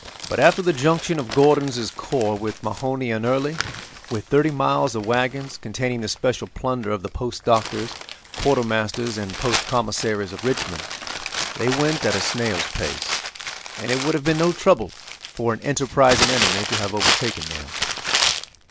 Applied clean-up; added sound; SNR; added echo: none; Crumpling, crinkling; 6 dB; none.